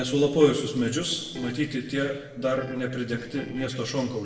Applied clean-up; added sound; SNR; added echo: neural separator model SepFormer DNS4.